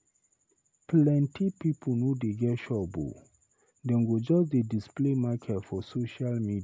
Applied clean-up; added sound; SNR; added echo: none; none; none; none.